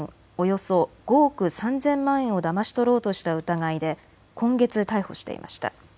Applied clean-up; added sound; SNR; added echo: none; none; none; none.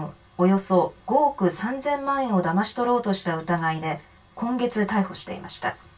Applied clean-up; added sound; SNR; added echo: none; none; none; reverberation time 0.2 s.